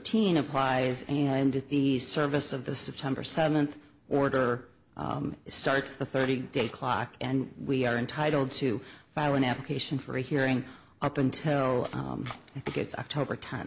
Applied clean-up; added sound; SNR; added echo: none; Domestic sounds, home sounds; 16 dB; none.